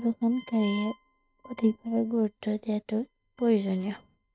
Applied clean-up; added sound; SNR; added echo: neural mask model RNNoise.